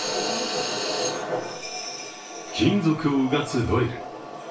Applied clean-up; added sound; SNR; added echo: none; none; none; reverberation time 0.3 s.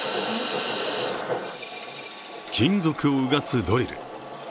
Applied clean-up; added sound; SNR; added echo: none; none; none; none.